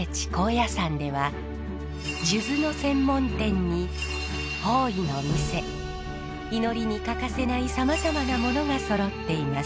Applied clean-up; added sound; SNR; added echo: none; none; none; none.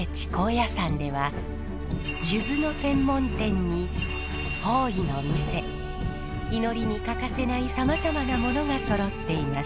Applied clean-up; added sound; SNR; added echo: none; Car; 8 dB; none.